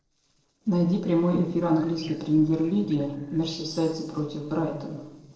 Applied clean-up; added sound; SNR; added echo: neural separator model SepFormer DNS4.